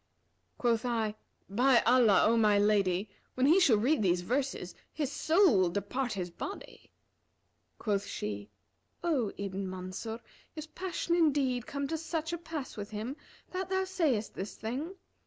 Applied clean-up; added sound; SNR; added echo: none; none; none; none.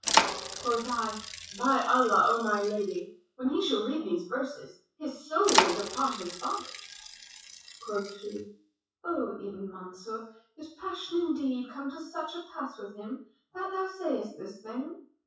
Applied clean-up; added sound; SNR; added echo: classical method WPE with log-MMSE.